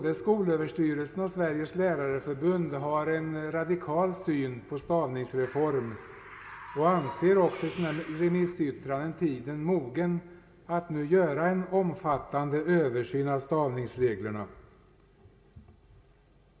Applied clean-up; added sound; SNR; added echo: none; Bird; 14 dB; reverberation time 0.2 s.